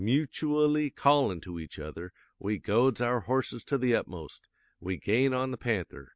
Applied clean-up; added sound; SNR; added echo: none; none; none; none.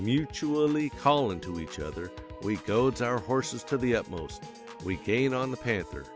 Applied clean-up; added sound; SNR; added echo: none; Piano / Organ; 15 dB; none.